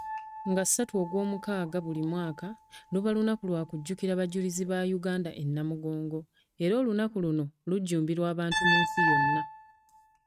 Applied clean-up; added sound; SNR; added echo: neural mask model RNNoise.